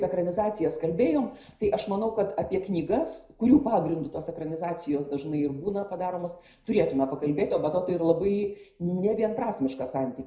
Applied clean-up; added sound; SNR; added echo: none; none; none; reverberation time 0.5 s.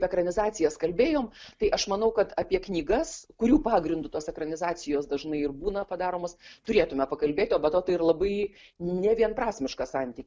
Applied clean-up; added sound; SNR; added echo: none; none; none; none.